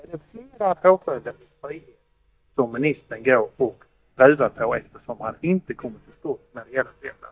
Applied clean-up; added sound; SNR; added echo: neural mask model DeepFilterNet 3.